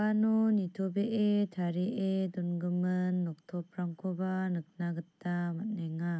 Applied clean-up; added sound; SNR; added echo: none; none; none; none.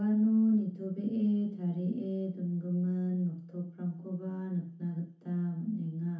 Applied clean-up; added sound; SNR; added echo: none; none; none; reverberation time 0.9 s.